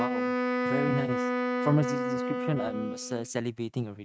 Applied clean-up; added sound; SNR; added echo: neural mask model RNNoise.